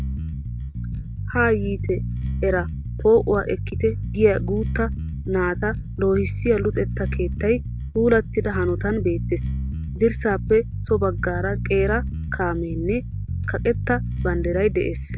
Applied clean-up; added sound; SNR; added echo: none; Bass guitar; 4 dB; none.